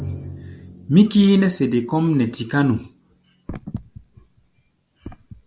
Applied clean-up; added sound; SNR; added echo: none; Drum; 19 dB; none.